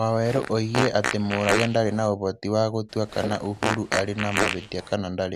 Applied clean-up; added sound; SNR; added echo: none; Fart; 4 dB; none.